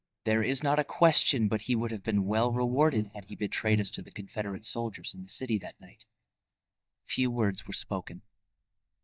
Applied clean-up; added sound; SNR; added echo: neural mask model DeepFilterNet 3.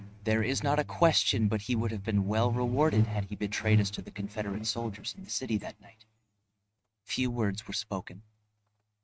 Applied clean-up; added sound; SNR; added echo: neural mask model RNNoise.